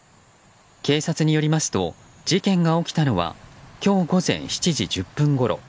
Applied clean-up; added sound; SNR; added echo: none; none; none; none.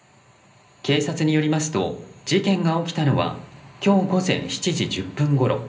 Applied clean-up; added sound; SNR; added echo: none; none; none; reverberation time 0.5 s.